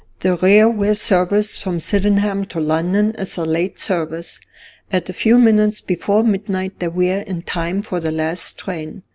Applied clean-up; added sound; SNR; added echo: none; none; none; none.